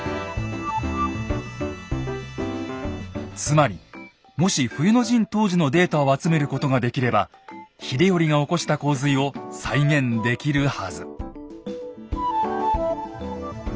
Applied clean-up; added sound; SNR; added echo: none; none; none; none.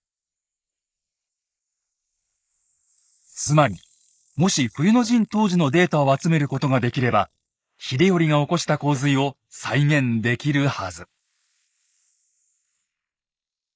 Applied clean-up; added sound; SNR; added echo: neural mask model Resemble Enhance denoiser.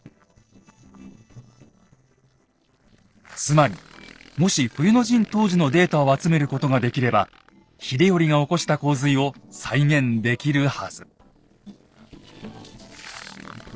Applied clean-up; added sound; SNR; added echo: neural separator model SepFormer DNS4.